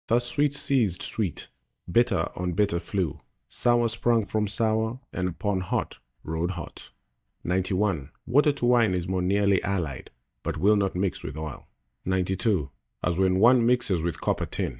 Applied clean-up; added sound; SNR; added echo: neural mask model DeepFilterNet 3.